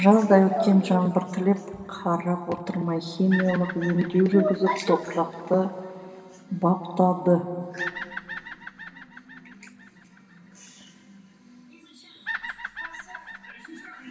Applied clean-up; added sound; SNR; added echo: none; Bird vocalization, bird call, bird song; 16 dB; reverberation time 2.1 s.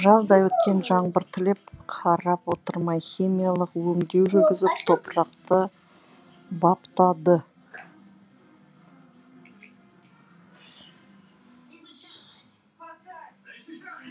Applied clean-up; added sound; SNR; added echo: none; none; none; none.